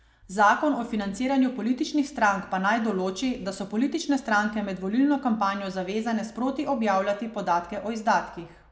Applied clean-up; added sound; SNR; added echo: none; none; none; none.